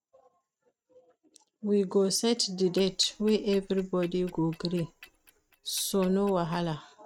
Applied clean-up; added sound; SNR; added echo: neural mask model RNNoise.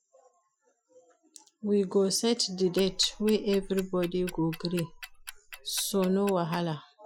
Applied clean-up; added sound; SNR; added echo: classical method Wiener filter.